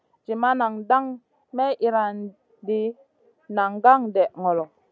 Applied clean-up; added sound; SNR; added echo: none; none; none; none.